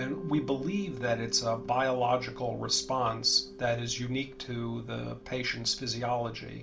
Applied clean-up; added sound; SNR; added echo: none; Mallet percussion; 13 dB; reverberation time 0.3 s.